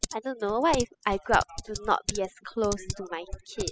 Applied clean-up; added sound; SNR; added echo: classical method spectral subtraction.